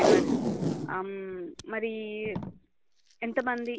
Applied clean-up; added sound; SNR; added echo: none; Packing tape, duct tape; -4 dB; none.